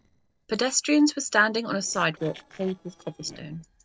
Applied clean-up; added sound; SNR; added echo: neural separator model SepFormer DNS4.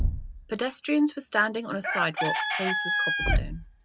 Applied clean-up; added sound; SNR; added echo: none; Thump, thud + Chicken, rooster; 0 dB; none.